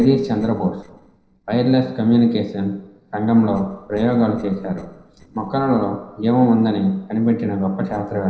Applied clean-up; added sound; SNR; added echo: neural separator model SepFormer DNS4.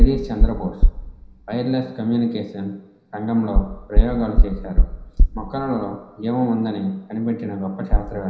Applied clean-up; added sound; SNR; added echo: none; Knock; -4 dB; reverberation time 0.9 s.